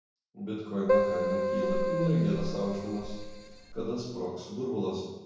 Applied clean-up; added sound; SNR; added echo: none; Keyboard (musical); -2 dB; reverberation time 1.0 s.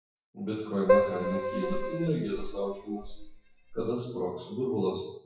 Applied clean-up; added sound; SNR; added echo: classical method WPE with log-MMSE.